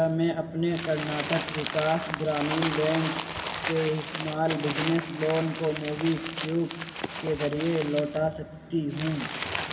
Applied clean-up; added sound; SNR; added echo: none; Crumpling, crinkling; 7 dB; reverberation time 1.5 s.